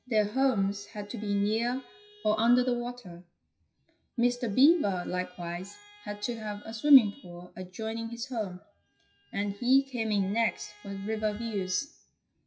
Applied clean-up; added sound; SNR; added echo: classical method WPE with log-MMSE.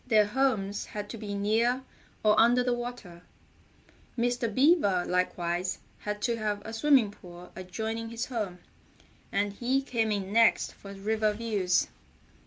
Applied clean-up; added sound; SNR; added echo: none; none; none; none.